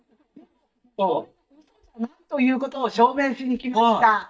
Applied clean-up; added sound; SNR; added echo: neural mask model DeepFilterNet 3.